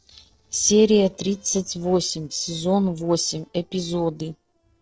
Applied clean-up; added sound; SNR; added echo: neural separator model SepFormer DNS4.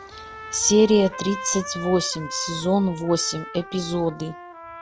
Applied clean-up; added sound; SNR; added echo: none; Trumpet; 13 dB; none.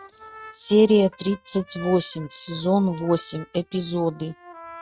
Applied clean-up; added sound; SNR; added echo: neural mask model RNNoise.